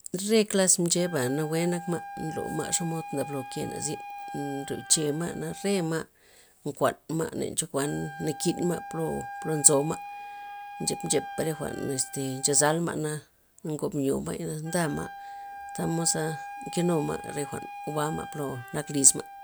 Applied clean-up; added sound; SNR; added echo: none; Wind instrument, woodwind instrument; 13 dB; none.